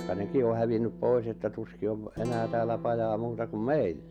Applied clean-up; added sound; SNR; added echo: none; Guitar; 12 dB; none.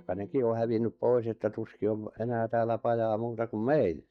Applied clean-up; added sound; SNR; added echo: neural mask model DeepFilterNet 3.